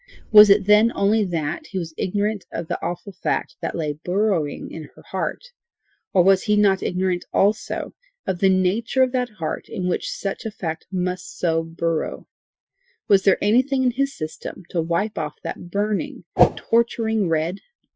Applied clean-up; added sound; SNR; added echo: classical method Wiener filter.